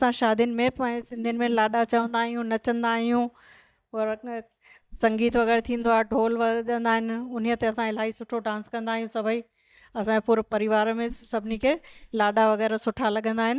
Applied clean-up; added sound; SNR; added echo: neural mask model DeepFilterNet 3.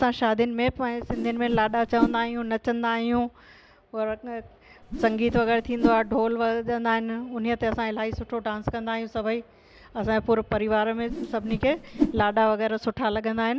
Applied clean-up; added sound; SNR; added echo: none; Whoosh, swoosh, swish; 5 dB; none.